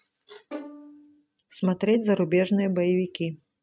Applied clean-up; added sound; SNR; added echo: neural mask model RNNoise.